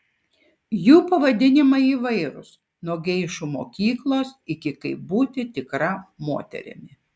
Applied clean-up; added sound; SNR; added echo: none; none; none; none.